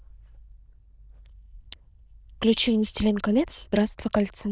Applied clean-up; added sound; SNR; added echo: neural diffusion model UNIVERSE++.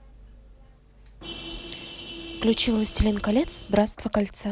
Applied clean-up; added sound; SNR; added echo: none; Vehicle horn, car horn, honking; 13 dB; none.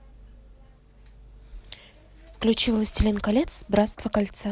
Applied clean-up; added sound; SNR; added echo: none; none; none; none.